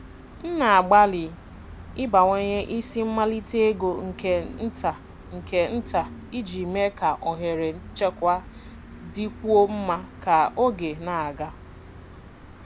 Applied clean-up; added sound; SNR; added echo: none; Gull, seagull; 16 dB; none.